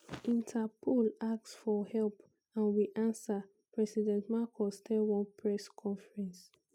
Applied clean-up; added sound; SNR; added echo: none; none; none; none.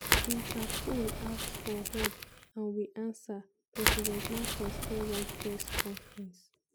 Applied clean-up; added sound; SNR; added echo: none; Crackle; -4 dB; none.